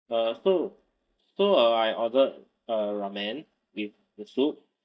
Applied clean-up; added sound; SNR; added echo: neural mask model DeepFilterNet 3.